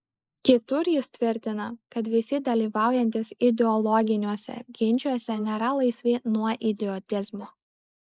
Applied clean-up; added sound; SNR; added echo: neural mask model Resemble Enhance denoiser.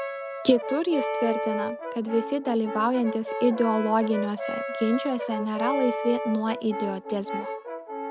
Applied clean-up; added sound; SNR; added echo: none; Brass instrument; 5 dB; none.